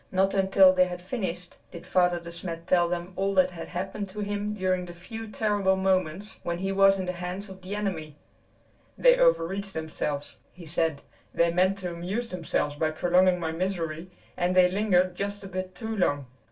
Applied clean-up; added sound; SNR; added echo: none; none; none; reverberation time 0.2 s.